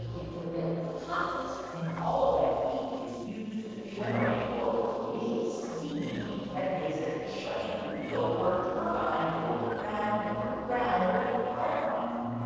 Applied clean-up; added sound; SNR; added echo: neural separator model SepFormer DNS4.